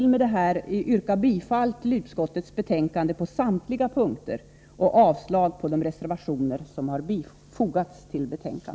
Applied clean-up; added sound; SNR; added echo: none; none; none; none.